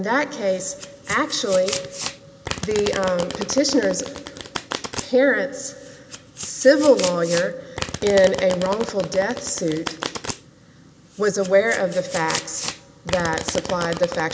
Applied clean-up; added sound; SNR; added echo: none; Domestic sounds, home sounds; 10 dB; none.